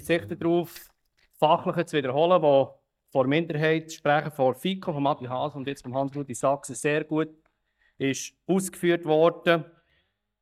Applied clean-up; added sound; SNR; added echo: neural mask model DeepFilterNet 3.